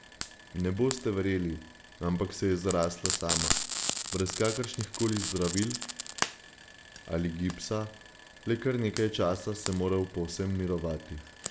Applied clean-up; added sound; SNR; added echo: none; Frying (food); 6 dB; none.